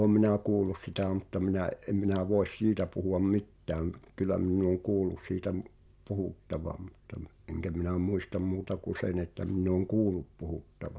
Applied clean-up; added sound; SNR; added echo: none; none; none; none.